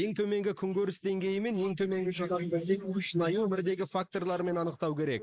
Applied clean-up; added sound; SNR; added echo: neural mask model Resemble Enhance denoiser.